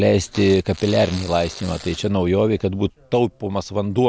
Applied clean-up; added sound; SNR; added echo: none; Fart; 18 dB; none.